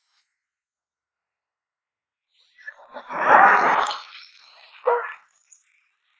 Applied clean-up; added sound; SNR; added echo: neural mask model Resemble Enhance denoiser.